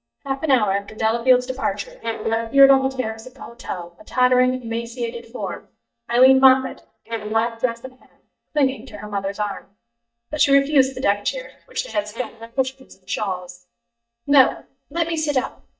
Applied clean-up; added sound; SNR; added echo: neural mask model DeepFilterNet 3.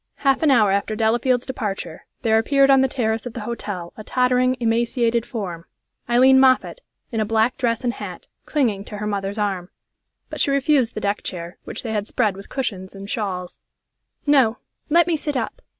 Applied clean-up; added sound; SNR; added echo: none; none; none; none.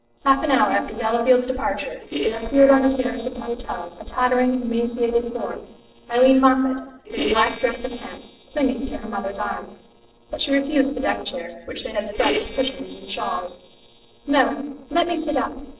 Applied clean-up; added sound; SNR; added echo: neural separator model SepFormer DNS4.